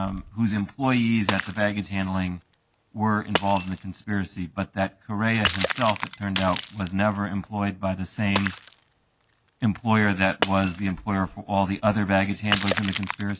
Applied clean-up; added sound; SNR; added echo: none; Shatter; 7 dB; none.